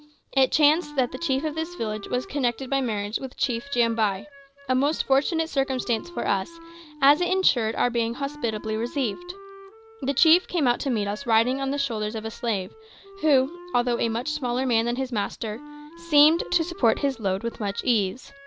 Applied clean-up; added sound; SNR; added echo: none; Wind instrument, woodwind instrument; 18 dB; none.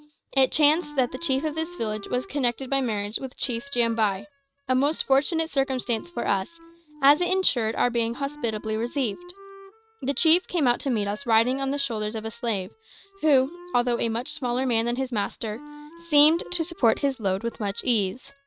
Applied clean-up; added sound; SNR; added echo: neural mask model RNNoise.